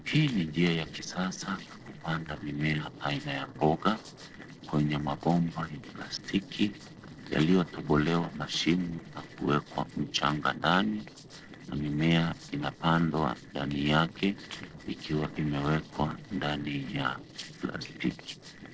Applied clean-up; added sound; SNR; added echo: neural separator model SepFormer DNS4.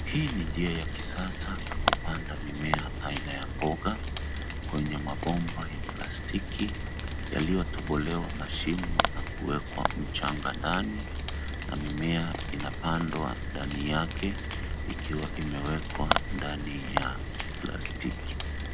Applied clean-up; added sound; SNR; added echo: none; Rain; -1 dB; none.